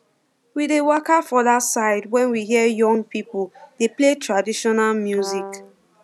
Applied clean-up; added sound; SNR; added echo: none; Brass instrument; 12 dB; none.